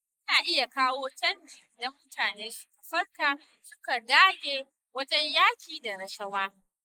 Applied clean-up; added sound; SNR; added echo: neural mask model Resemble Enhance denoiser.